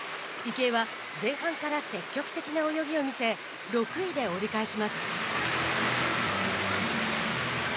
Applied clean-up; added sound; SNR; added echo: none; none; none; none.